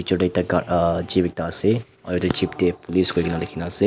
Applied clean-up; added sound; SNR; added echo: none; none; none; none.